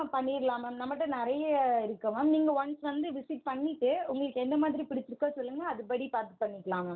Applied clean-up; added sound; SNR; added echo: none; none; none; none.